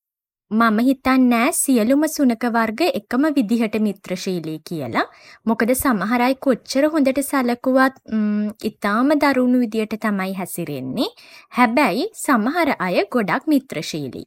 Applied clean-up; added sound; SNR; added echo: neural mask model Resemble Enhance denoiser.